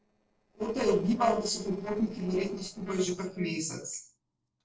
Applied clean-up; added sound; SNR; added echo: neural separator model SepFormer DNS4.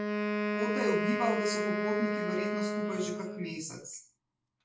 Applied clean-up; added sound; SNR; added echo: none; Wind instrument, woodwind instrument; -2 dB; reverberation time 0.3 s.